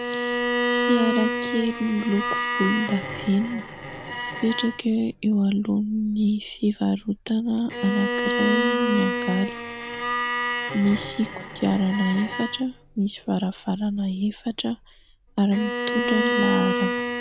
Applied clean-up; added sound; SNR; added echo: none; Bowed string instrument; 3 dB; none.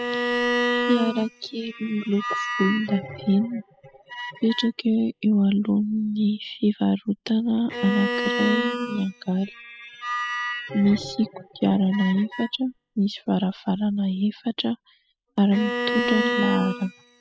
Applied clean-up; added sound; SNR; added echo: classical method spectral subtraction.